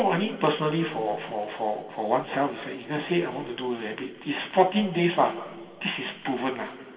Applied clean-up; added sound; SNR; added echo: none; none; none; reverberation time 2.5 s.